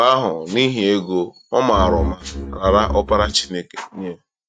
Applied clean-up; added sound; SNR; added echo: neural mask model RNNoise.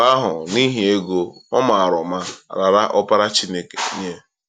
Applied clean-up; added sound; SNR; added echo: none; none; none; none.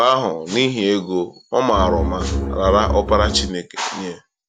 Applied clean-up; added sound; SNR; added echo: none; Bowed string instrument; 2 dB; none.